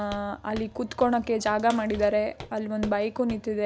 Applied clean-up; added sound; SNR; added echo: none; Bathtub (filling or washing) / Water / Splash, splatter + Walk, footsteps; 17 dB; none.